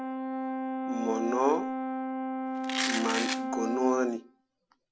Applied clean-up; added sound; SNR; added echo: none; Brass instrument + Domestic sounds, home sounds; 0 dB; none.